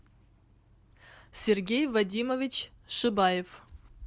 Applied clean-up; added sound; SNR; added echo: none; none; none; none.